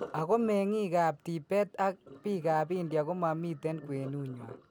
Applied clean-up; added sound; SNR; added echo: none; Sink (filling or washing); 19 dB; none.